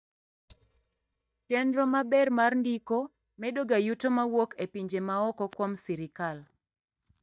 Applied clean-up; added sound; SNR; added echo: neural mask model DeepFilterNet 3.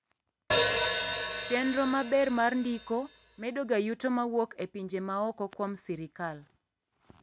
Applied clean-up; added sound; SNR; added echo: none; Hi-hat; -2 dB; none.